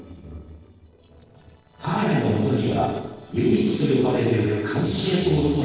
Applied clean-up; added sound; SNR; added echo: neural separator model SepFormer DNS4.